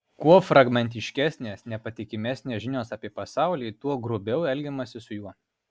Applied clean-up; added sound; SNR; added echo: none; none; none; none.